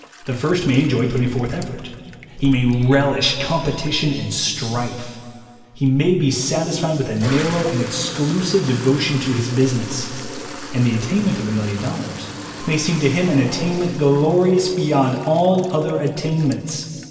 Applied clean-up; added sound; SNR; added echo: none; Toilet flush; 16 dB; reverberation time 2.3 s.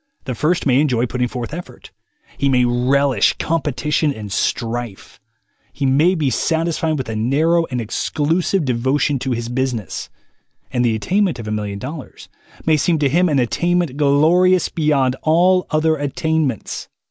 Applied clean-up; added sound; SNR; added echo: none; none; none; none.